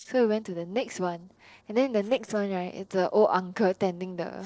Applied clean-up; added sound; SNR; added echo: neural separator model SepFormer DNS4.